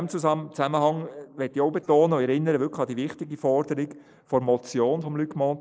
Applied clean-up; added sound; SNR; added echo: neural mask model Resemble Enhance denoiser.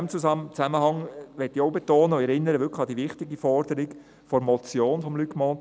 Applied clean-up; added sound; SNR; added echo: none; none; none; none.